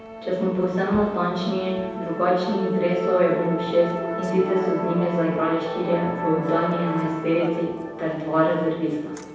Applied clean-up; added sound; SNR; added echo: none; Musical instrument; 8 dB; reverberation time 1.1 s.